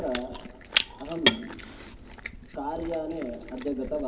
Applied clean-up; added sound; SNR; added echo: none; Chewing, mastication; -3 dB; reverberation time 0.4 s.